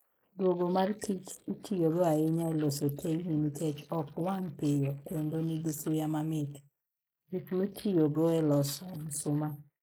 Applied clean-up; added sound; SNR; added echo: neural mask model Resemble Enhance denoiser.